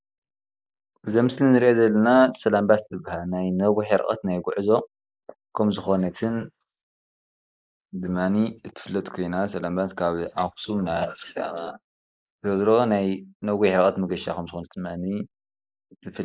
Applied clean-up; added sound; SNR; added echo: neural mask model Resemble Enhance denoiser.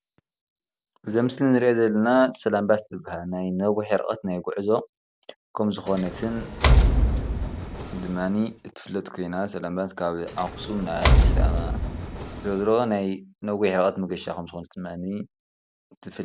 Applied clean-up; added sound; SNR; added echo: none; Door; -3 dB; none.